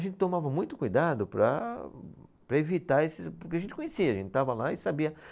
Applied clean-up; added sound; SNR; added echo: none; none; none; none.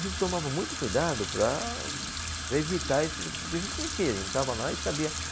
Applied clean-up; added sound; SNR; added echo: none; Sink (filling or washing) / Water tap, faucet; 4 dB; none.